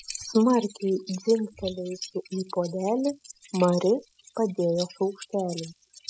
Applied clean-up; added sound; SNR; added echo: classical method spectral subtraction.